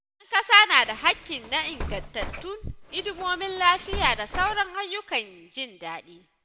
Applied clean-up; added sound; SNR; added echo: none; Bus; 11 dB; none.